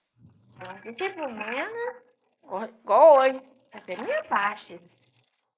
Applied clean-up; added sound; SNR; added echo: neural mask model Resemble Enhance denoiser.